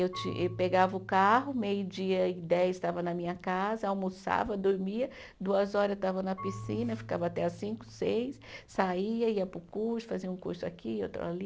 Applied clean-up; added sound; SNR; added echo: none; Marimba, xylophone / Wood; 18 dB; none.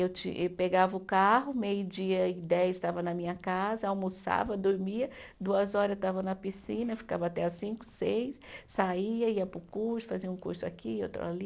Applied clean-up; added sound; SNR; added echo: none; none; none; none.